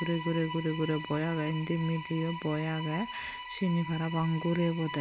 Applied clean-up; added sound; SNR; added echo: none; Bowed string instrument; 11 dB; none.